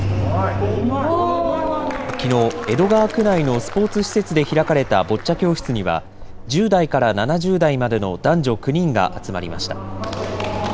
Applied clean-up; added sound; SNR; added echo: none; Writing; 16 dB; none.